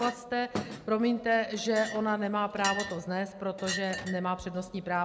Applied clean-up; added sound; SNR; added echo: none; Chink, clink; 10 dB; none.